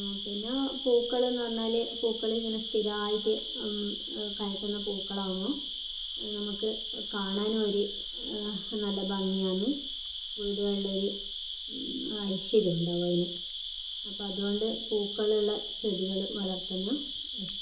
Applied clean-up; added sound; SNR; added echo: none; Cricket; 5 dB; reverberation time 0.2 s.